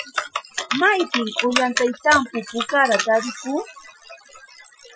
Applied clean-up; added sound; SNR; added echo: classical method Wiener filter.